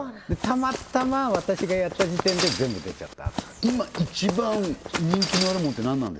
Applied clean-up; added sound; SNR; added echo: none; Run; 6 dB; none.